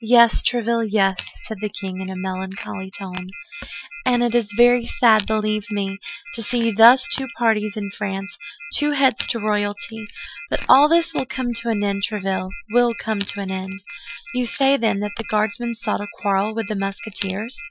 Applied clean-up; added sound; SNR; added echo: classical method Wiener filter.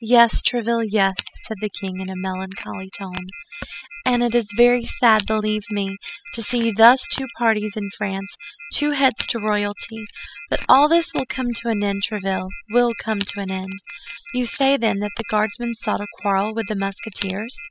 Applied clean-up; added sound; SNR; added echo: classical method spectral subtraction.